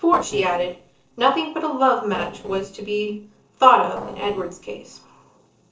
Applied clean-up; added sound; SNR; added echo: neural separator model SepFormer DNS4.